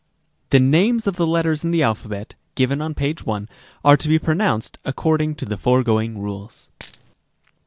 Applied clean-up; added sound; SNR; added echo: none; Coin (dropping); 13 dB; none.